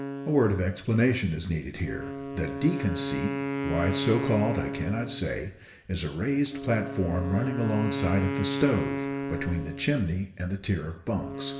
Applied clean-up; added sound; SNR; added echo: none; Wind instrument, woodwind instrument; 6 dB; reverberation time 0.9 s.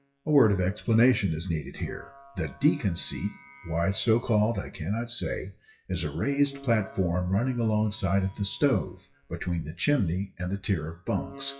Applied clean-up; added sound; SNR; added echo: classical method WPE with log-MMSE.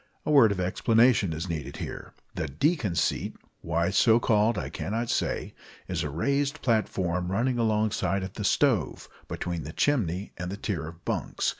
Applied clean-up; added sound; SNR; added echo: none; none; none; none.